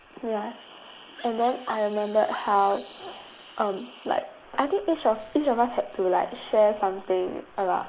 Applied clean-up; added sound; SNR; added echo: neural mask model Resemble Enhance denoiser.